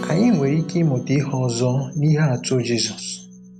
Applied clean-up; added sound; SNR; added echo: none; Bass guitar + Acoustic guitar; 14 dB; none.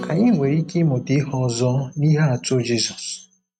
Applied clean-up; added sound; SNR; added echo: neural mask model RNNoise.